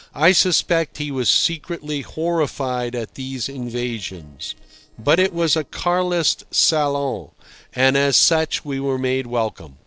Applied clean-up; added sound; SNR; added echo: neural separator model SepFormer DNS4.